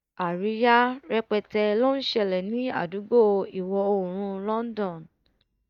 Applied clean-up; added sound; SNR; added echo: neural mask model DeepFilterNet 3.